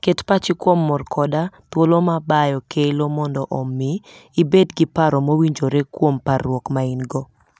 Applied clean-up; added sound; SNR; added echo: none; none; none; none.